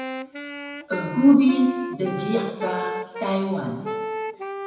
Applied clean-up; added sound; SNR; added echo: none; Wind instrument, woodwind instrument; 9 dB; reverberation time 1.0 s.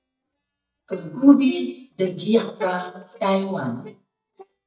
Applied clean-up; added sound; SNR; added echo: neural mask model DeepFilterNet 3.